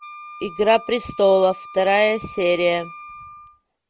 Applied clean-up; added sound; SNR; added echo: none; Wind instrument, woodwind instrument; 18 dB; none.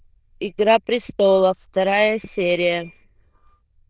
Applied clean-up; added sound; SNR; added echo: neural diffusion model UNIVERSE++.